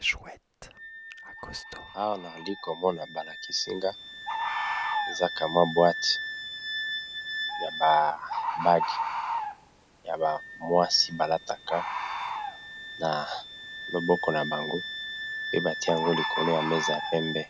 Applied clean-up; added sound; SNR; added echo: none; Bird + Wind instrument, woodwind instrument; 4 dB; none.